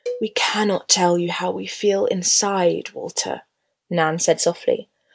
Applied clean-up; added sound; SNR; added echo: none; Cowbell; 15 dB; none.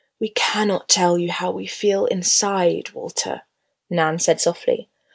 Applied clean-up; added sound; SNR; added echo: none; none; none; none.